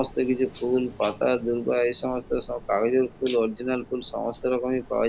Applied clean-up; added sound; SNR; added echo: none; Ocean; 20 dB; none.